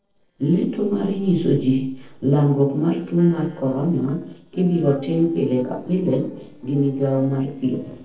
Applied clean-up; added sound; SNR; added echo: neural separator model SepFormer DNS4.